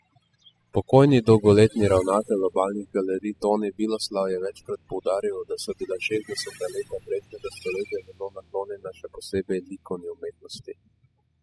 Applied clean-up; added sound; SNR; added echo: classical method spectral subtraction.